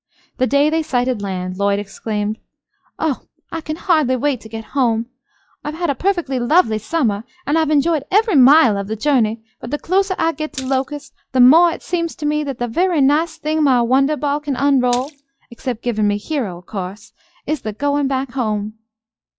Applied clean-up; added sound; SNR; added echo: classical method log-MMSE.